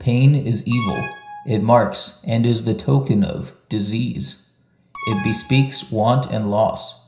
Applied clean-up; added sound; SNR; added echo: none; Alarm; 13 dB; reverberation time 0.5 s.